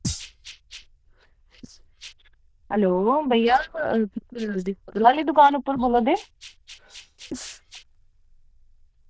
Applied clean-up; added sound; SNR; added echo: neural diffusion model UNIVERSE++.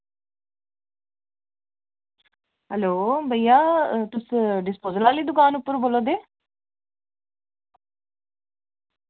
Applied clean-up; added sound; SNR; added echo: none; none; none; none.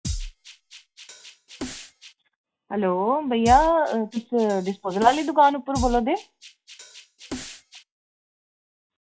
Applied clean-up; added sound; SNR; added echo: classical method log-MMSE.